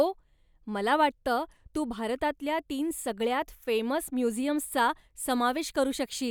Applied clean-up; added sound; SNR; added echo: none; none; none; none.